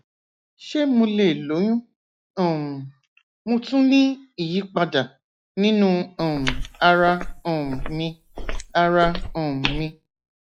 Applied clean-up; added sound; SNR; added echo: classical method log-MMSE.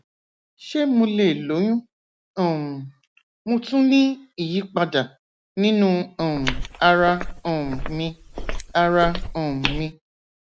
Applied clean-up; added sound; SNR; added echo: none; Walk, footsteps; 7 dB; none.